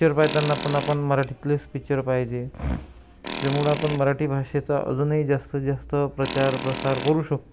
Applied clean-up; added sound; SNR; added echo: none; Tools; 10 dB; none.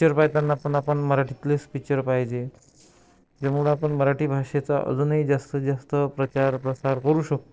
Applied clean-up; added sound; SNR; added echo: neural separator model SepFormer DNS4.